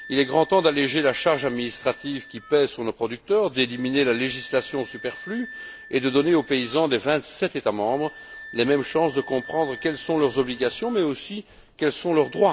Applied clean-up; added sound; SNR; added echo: none; Wind instrument, woodwind instrument; 19 dB; none.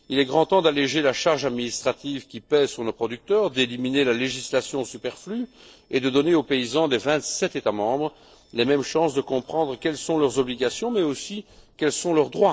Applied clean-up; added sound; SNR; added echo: neural separator model SepFormer DNS4.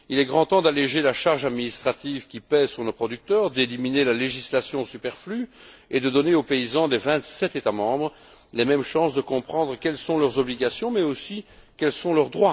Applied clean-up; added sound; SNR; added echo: none; none; none; none.